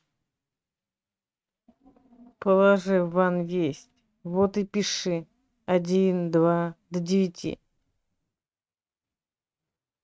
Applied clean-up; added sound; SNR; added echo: neural mask model RNNoise.